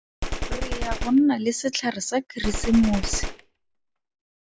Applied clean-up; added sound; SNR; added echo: none; Gunshot, gunfire; 4 dB; none.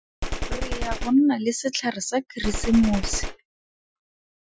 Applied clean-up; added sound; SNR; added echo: classical method Wiener filter.